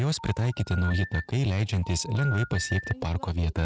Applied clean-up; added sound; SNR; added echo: neural mask model RNNoise.